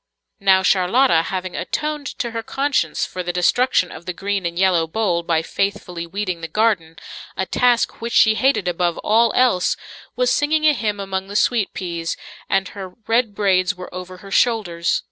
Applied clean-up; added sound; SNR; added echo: none; none; none; none.